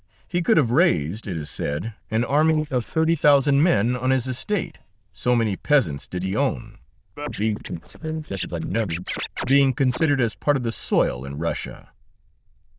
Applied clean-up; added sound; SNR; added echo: neural diffusion model UNIVERSE++.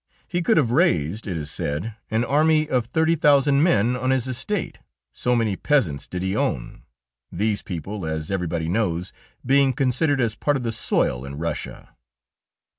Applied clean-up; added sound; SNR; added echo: none; none; none; none.